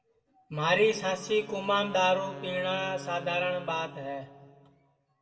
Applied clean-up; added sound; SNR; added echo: none; Wind instrument, woodwind instrument; 17 dB; reverberation time 1.1 s.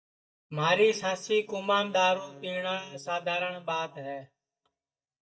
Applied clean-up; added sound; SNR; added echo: neural mask model DeepFilterNet 3.